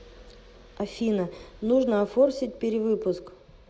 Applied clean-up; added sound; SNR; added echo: none; none; none; none.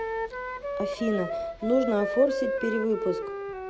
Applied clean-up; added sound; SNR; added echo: none; Wind instrument, woodwind instrument; 4 dB; none.